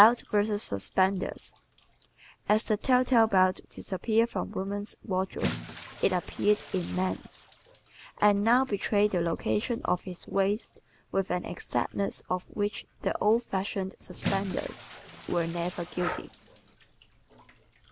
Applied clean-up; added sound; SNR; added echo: none; Bathtub (filling or washing) / Splash, splatter + Breathing; 15 dB; none.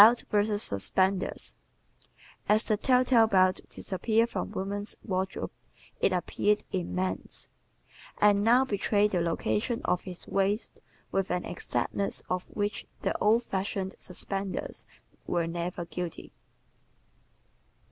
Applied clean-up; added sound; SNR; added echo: none; none; none; none.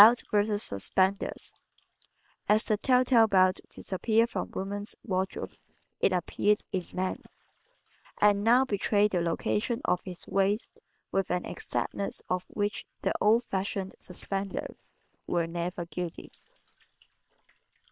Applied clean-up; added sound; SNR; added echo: neural separator model SepFormer WHAM!.